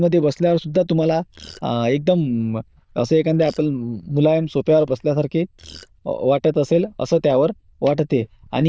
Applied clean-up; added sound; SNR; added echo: neural diffusion model UNIVERSE++.